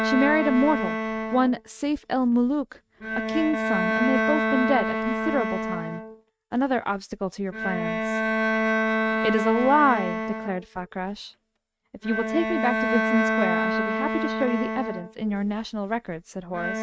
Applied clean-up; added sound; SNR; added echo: neural mask model RNNoise.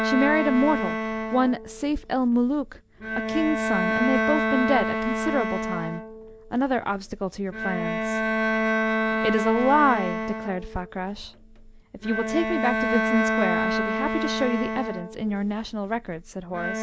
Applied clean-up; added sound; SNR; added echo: none; Bowed string instrument; 1 dB; none.